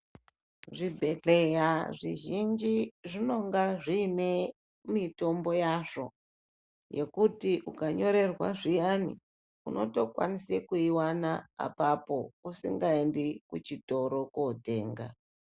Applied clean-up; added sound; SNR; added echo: none; none; none; none.